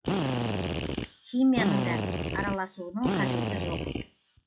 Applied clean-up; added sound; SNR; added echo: classical method log-MMSE.